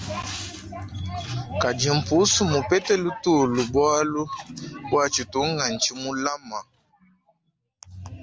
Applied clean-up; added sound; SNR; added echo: none; none; none; none.